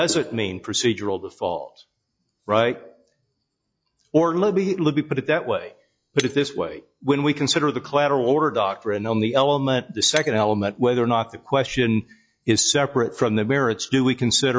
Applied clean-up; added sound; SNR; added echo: classical method log-MMSE.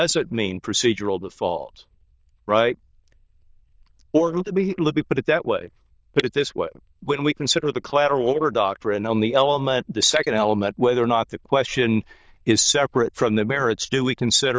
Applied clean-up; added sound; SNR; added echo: neural diffusion model UNIVERSE++.